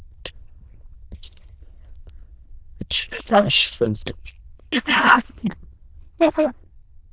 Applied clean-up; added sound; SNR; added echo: neural diffusion model UNIVERSE++.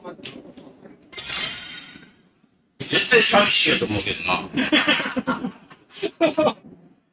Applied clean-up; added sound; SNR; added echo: neural mask model RNNoise.